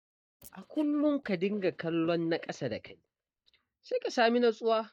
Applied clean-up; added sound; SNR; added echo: neural mask model DeepFilterNet 3.